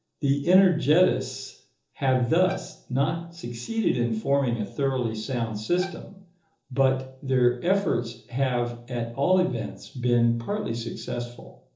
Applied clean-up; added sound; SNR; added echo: neural separator model SepFormer DNS4.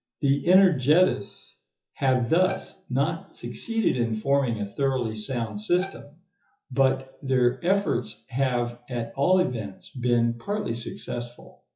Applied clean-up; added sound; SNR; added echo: classical method WPE with log-MMSE.